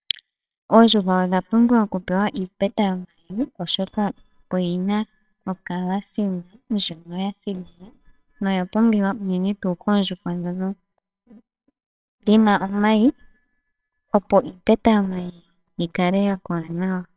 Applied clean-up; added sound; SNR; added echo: neural separator model SepFormer WHAMR!.